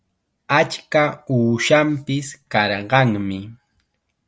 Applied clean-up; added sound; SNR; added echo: none; none; none; none.